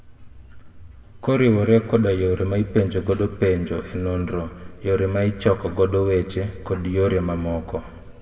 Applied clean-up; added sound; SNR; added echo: none; none; none; reverberation time 1.4 s.